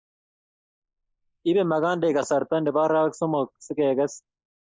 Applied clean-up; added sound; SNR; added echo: neural mask model Resemble Enhance denoiser.